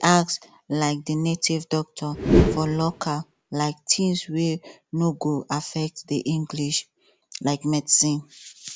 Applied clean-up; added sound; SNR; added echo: none; Whoosh, swoosh, swish; -2 dB; none.